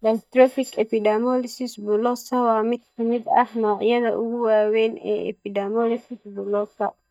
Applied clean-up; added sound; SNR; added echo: neural mask model DeepFilterNet 3.